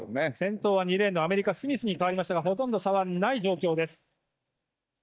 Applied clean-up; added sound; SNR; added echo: neural mask model DeepFilterNet 3.